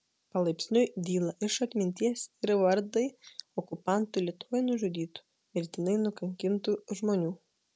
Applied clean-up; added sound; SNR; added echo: none; none; none; none.